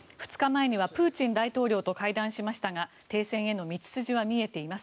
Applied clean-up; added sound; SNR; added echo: none; none; none; none.